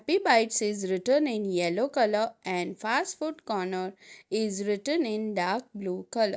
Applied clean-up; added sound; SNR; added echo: none; none; none; none.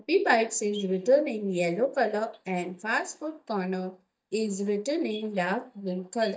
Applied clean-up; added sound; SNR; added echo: neural mask model DeepFilterNet 3.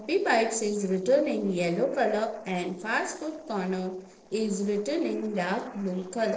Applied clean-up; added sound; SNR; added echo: neural separator model SepFormer DNS4.